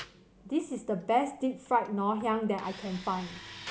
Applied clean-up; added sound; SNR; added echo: none; Tools; 18 dB; none.